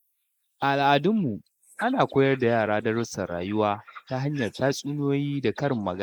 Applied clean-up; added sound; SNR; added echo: neural mask model Resemble Enhance denoiser.